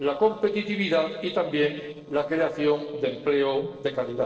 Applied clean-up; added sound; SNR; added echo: neural separator model SepFormer DNS4.